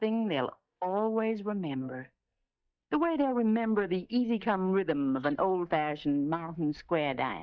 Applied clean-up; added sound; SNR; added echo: neural mask model DeepFilterNet 3.